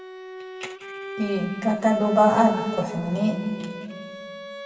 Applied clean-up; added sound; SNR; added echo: none; Bowed string instrument; 12 dB; reverberation time 2.1 s.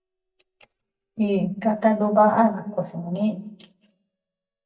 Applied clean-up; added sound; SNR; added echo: neural mask model DeepFilterNet 3.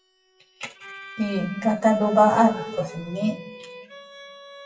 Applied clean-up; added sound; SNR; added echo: classical method WPE with log-MMSE.